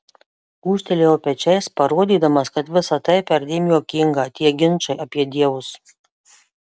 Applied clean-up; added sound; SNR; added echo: none; none; none; none.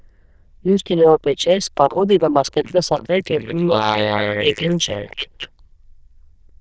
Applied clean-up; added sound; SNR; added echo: neural diffusion model UNIVERSE++.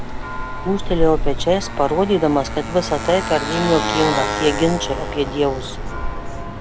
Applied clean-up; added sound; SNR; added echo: none; Church bell + Motorcycle; 3 dB; none.